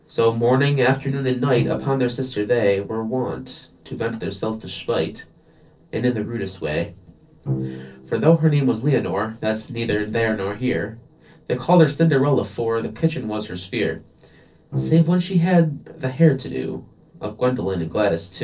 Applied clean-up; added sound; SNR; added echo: neural separator model SepFormer DNS4.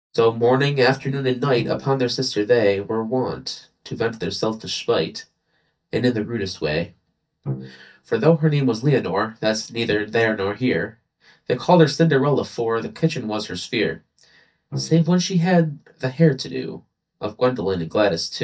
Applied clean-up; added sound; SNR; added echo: neural mask model DeepFilterNet 3.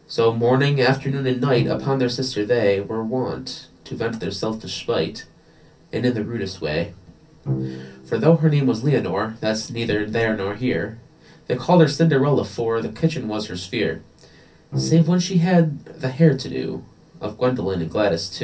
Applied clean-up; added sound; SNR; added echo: none; Bowed string instrument; 13 dB; reverberation time 0.3 s.